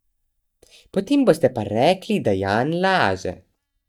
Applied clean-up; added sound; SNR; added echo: neural mask model DeepFilterNet 3.